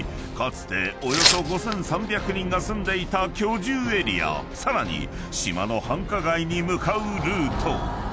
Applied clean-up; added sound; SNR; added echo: none; Tearing; -1 dB; none.